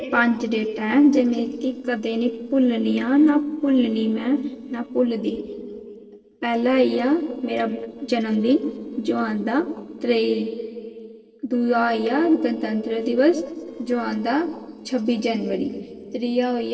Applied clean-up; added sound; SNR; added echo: neural separator model SepFormer DNS4.